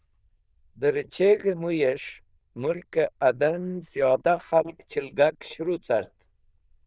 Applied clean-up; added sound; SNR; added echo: neural diffusion model UNIVERSE++.